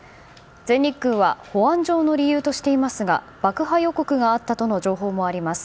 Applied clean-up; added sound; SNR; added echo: none; none; none; none.